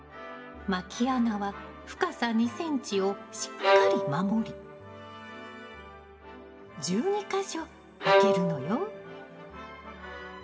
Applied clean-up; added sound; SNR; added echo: none; Bowed string instrument; -3 dB; reverberation time 0.5 s.